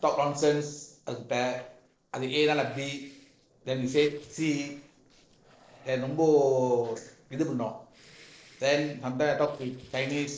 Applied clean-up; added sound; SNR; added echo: neural separator model SepFormer DNS4.